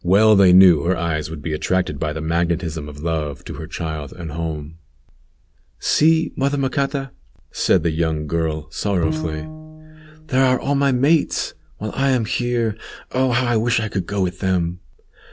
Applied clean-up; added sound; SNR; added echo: none; Bowed string instrument; 10 dB; none.